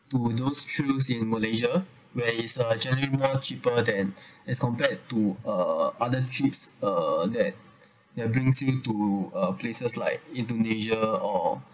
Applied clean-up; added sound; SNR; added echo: none; none; none; none.